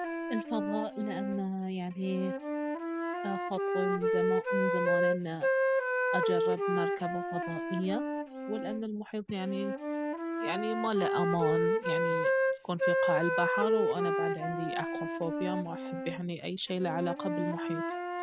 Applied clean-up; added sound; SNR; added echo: none; Wind instrument, woodwind instrument; -4 dB; none.